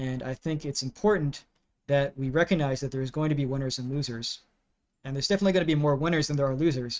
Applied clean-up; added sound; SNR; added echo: neural mask model RNNoise.